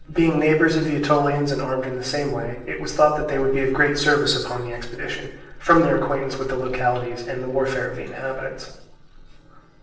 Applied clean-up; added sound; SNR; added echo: neural separator model SepFormer DNS4.